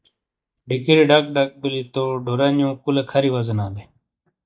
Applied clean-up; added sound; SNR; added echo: neural mask model DeepFilterNet 3.